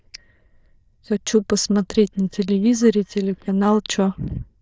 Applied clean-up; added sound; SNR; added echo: neural diffusion model UNIVERSE++.